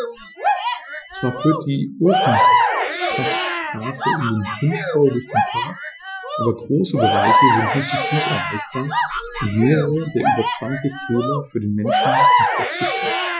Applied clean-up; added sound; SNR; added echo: classical method Wiener filter.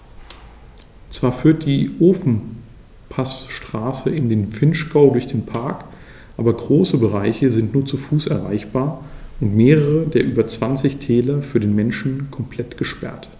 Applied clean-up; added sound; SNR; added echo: none; none; none; none.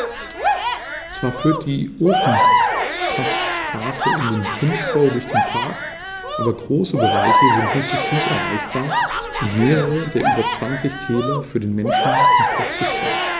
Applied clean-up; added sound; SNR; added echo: none; Crowd / Cheering; -2 dB; none.